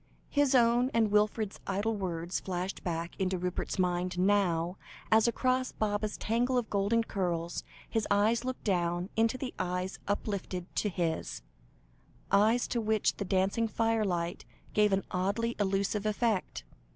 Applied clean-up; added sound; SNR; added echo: none; none; none; none.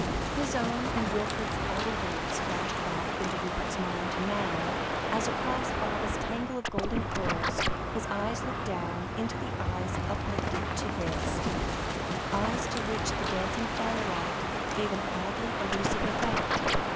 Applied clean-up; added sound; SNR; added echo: none; Scratching (performance technique) + Crow; -5 dB; none.